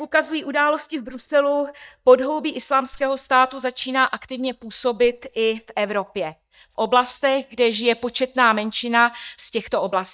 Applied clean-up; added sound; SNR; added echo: neural mask model DeepFilterNet 3.